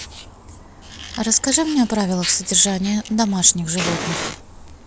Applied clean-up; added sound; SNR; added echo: none; Fire; 12 dB; none.